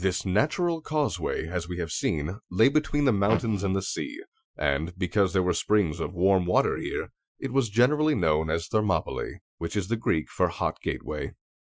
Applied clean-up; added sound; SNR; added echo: classical method Wiener filter.